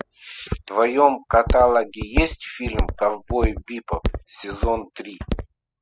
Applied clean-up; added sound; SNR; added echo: classical method spectral subtraction.